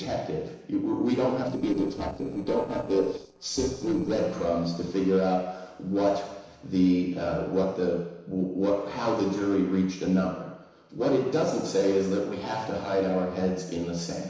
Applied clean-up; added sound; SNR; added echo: neural separator model SepFormer DNS4.